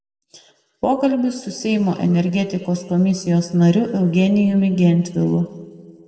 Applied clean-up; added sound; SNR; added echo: none; none; none; reverberation time 1.4 s.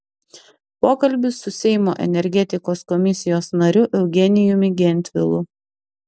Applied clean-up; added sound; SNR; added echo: none; none; none; none.